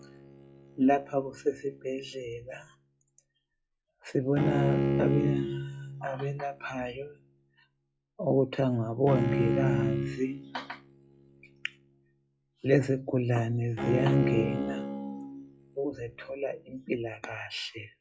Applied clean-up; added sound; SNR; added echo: classical method log-MMSE.